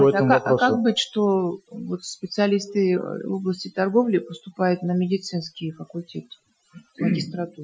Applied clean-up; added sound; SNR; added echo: classical method Wiener filter.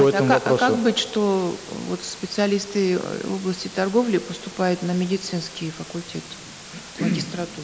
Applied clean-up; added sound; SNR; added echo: none; Water; 18 dB; none.